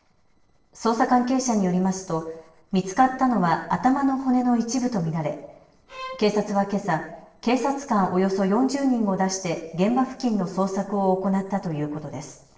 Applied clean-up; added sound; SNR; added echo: neural separator model SepFormer DNS4.